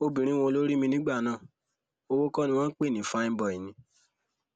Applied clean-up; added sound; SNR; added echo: none; none; none; none.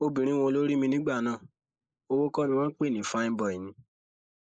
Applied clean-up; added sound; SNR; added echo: neural mask model Resemble Enhance denoiser.